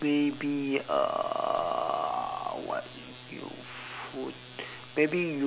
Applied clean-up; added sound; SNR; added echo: none; none; none; none.